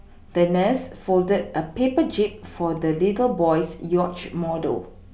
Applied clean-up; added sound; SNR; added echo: none; none; none; none.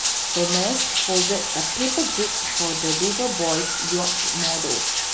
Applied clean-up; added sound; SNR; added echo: none; Bathtub (filling or washing); -4 dB; none.